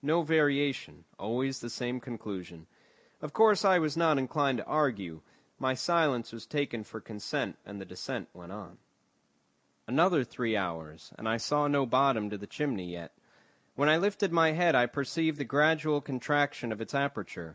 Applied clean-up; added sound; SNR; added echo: none; none; none; none.